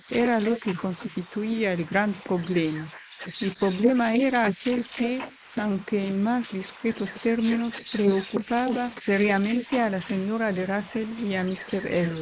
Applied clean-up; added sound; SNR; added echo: neural mask model Resemble Enhance denoiser.